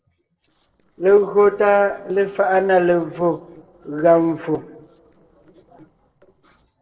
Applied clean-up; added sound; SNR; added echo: neural separator model SepFormer DNS4.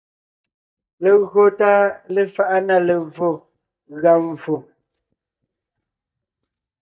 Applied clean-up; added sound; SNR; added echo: neural mask model DeepFilterNet 3.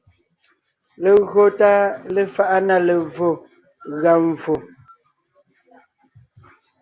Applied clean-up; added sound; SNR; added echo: none; none; none; none.